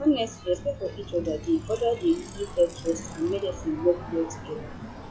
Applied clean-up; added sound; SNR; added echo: classical method log-MMSE.